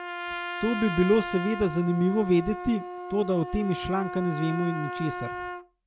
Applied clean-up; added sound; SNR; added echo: none; Trumpet; 8 dB; none.